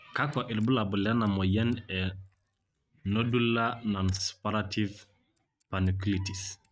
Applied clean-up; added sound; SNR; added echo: neural mask model RNNoise.